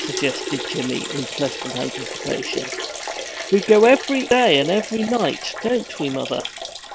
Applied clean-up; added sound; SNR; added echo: none; Liquid; 9 dB; none.